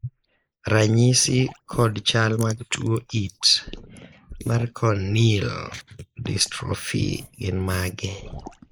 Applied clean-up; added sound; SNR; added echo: neural mask model Resemble Enhance denoiser.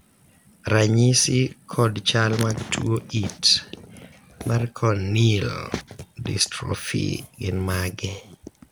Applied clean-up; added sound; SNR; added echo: none; none; none; none.